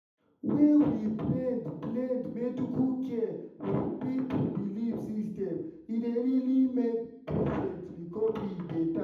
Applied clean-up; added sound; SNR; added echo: none; none; none; reverberation time 0.8 s.